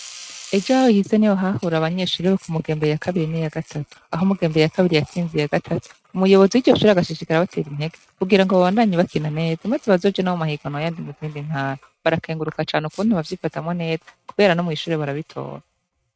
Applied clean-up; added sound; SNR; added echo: neural mask model RNNoise.